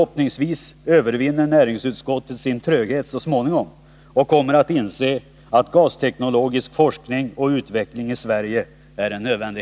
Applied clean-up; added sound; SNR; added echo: none; none; none; none.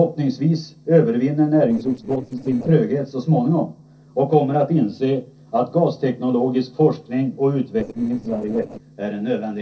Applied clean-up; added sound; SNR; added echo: neural separator model SepFormer DNS4.